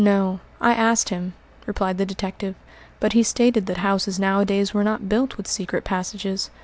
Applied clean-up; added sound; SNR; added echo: none; none; none; none.